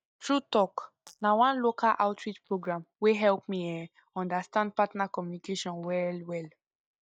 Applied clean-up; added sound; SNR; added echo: neural mask model DeepFilterNet 3.